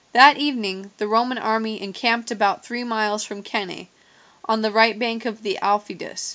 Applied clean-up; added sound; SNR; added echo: none; none; none; none.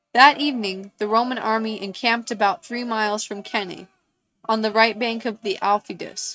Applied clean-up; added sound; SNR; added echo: neural mask model RNNoise.